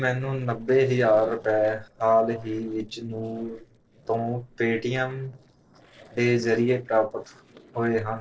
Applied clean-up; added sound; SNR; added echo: neural separator model SepFormer DNS4.